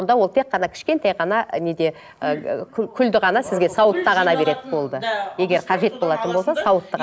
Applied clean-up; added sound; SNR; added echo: none; none; none; none.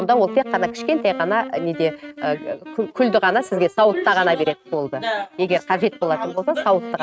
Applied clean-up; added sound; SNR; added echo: neural mask model RNNoise.